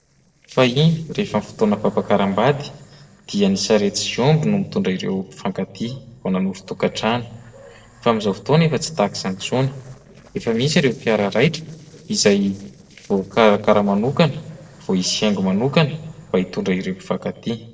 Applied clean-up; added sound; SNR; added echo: neural separator model SepFormer DNS4.